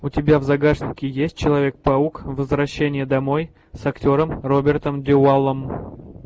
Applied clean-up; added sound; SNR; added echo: none; none; none; none.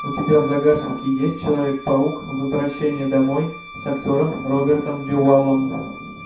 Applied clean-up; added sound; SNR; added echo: none; Wind instrument, woodwind instrument; 16 dB; reverberation time 0.6 s.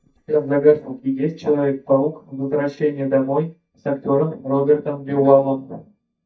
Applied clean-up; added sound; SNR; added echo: neural mask model DeepFilterNet 3.